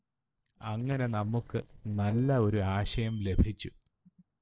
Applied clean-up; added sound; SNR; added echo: neural separator model SepFormer DNS4.